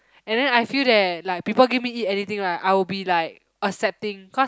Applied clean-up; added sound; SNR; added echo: none; none; none; none.